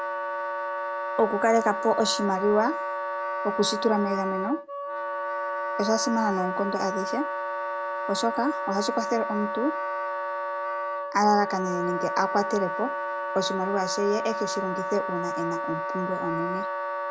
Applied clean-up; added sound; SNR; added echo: none; Wind instrument, woodwind instrument; 2 dB; none.